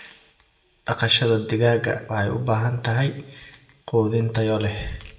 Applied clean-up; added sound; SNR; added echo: none; none; none; reverberation time 0.7 s.